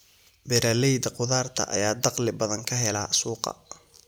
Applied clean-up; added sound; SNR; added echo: none; none; none; none.